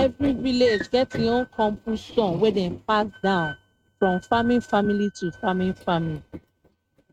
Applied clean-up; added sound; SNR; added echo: neural mask model RNNoise.